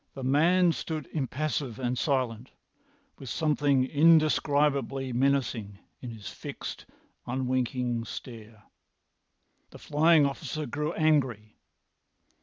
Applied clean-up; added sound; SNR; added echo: none; none; none; none.